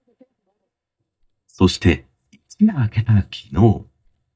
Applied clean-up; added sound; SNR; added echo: neural mask model DeepFilterNet 3.